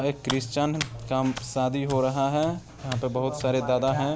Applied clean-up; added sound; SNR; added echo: none; Hands; 11 dB; none.